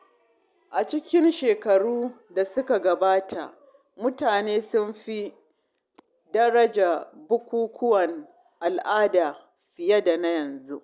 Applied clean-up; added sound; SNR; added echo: none; none; none; none.